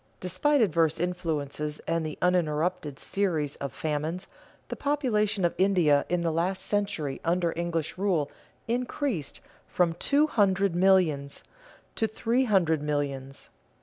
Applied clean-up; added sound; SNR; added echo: none; none; none; none.